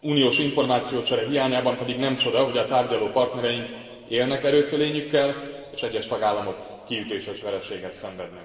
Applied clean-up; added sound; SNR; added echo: none; none; none; reverberation time 2.8 s.